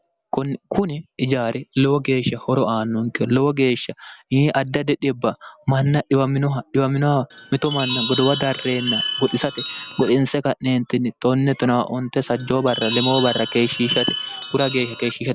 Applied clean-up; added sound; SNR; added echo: none; Chime; 3 dB; none.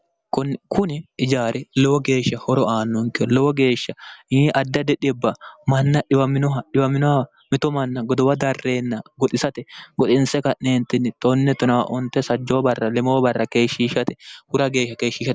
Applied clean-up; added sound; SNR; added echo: none; none; none; none.